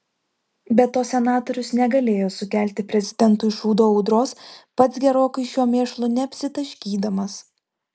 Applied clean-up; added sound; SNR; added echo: none; none; none; none.